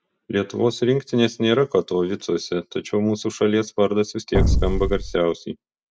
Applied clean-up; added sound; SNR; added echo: none; Explosion; -2 dB; none.